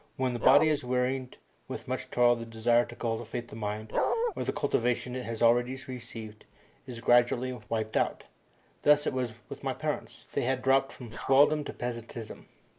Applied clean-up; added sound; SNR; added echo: neural mask model Resemble Enhance denoiser.